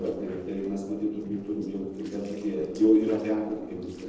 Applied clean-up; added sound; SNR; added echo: neural separator model SepFormer DNS4.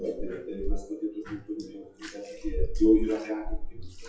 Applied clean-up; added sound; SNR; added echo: classical method WPE with log-MMSE.